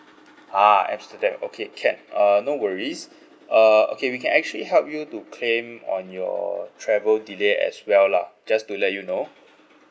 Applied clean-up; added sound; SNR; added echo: none; none; none; none.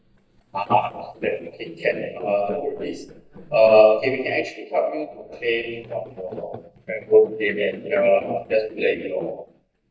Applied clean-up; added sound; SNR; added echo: neural mask model DeepFilterNet 3.